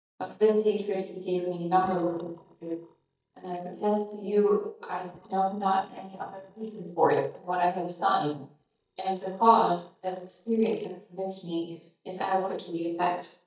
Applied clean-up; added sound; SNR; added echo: neural mask model DeepFilterNet 3.